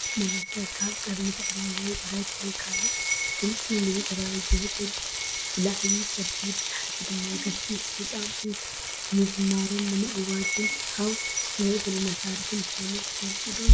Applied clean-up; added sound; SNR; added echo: none; Frying (food) + Wind chime; -2 dB; none.